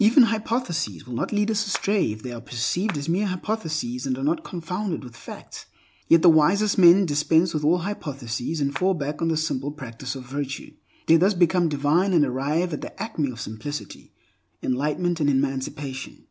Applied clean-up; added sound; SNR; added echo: none; Clapping; 12 dB; none.